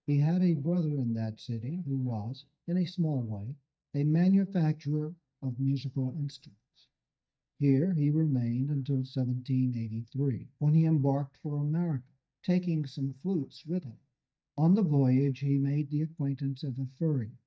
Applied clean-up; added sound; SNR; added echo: neural mask model DeepFilterNet 3.